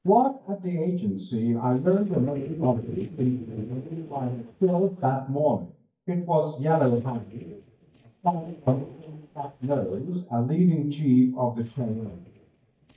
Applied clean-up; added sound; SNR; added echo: neural mask model DeepFilterNet 3.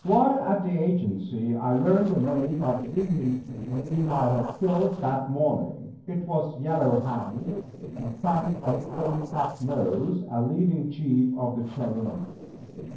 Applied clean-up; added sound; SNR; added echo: neural separator model SepFormer DNS4.